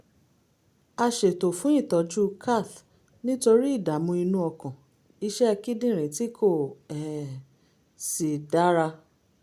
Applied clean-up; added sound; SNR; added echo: none; none; none; none.